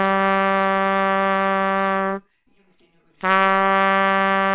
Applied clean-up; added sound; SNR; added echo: neural separator model SepFormer WHAMR!.